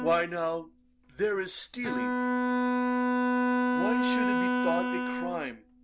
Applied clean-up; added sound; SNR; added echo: none; Bowed string instrument; -4 dB; none.